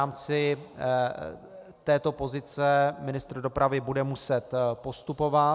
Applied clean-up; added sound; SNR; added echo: none; none; none; none.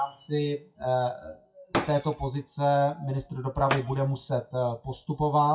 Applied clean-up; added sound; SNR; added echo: classical method WPE with log-MMSE.